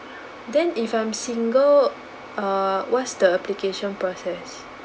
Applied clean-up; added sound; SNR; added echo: none; none; none; none.